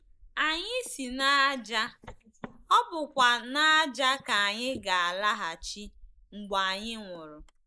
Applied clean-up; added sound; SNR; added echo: neural mask model Resemble Enhance denoiser.